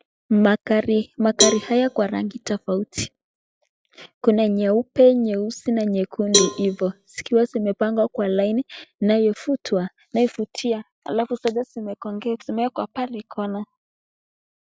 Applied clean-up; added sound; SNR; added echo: classical method log-MMSE.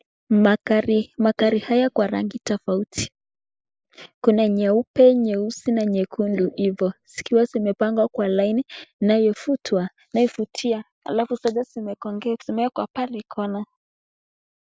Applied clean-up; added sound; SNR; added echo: neural mask model Resemble Enhance denoiser.